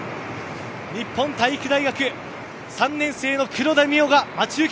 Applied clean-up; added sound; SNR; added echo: none; none; none; none.